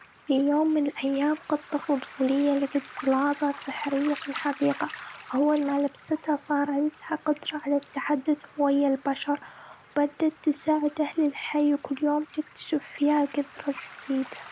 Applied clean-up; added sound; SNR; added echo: none; Waves, surf; 19 dB; none.